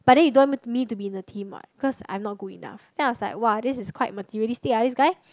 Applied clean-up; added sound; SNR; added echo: none; none; none; none.